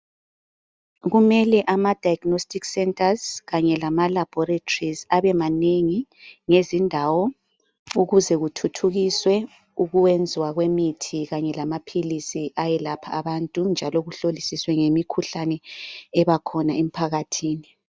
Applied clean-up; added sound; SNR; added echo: none; none; none; none.